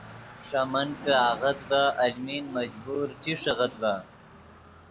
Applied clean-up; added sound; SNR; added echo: none; Traffic noise, roadway noise + Zipper (clothing); 16 dB; none.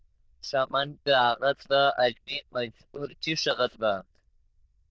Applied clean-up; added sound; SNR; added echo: neural diffusion model UNIVERSE++.